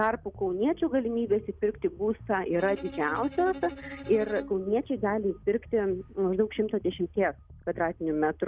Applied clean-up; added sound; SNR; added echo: none; Bowed string instrument; 15 dB; none.